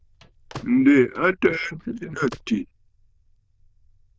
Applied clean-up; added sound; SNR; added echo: neural diffusion model UNIVERSE++.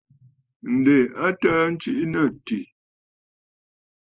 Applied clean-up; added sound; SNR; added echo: neural mask model Resemble Enhance denoiser.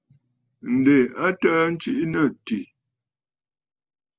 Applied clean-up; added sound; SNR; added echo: none; none; none; none.